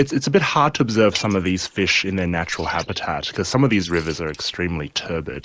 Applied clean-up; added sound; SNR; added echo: neural mask model Resemble Enhance denoiser.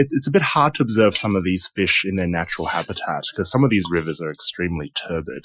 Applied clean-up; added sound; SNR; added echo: classical method Wiener filter.